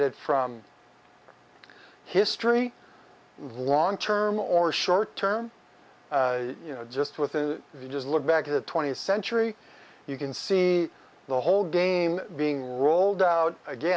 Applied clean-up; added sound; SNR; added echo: none; none; none; none.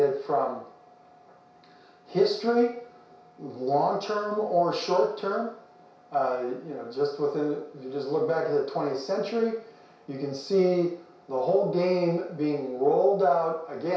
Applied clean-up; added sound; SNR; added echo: none; none; none; reverberation time 0.6 s.